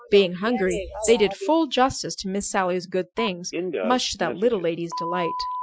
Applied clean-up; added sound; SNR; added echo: classical method Wiener filter.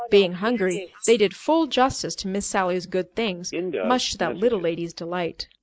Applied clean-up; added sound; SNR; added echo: neural mask model Resemble Enhance denoiser.